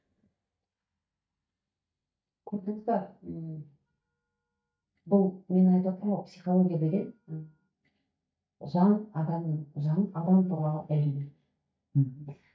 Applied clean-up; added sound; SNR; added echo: neural mask model DeepFilterNet 3.